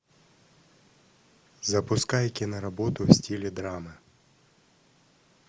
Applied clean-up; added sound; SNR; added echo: none; none; none; none.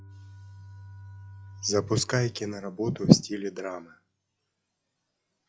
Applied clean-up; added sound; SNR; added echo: classical method log-MMSE.